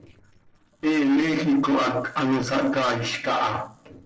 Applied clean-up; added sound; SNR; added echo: neural separator model SepFormer DNS4.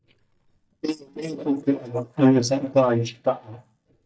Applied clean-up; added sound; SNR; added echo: neural mask model DeepFilterNet 3.